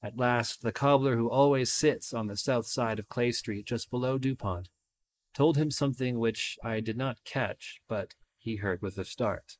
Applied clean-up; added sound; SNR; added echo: neural mask model Resemble Enhance denoiser.